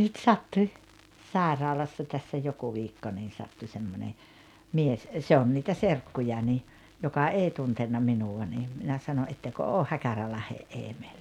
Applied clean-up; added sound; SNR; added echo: none; none; none; none.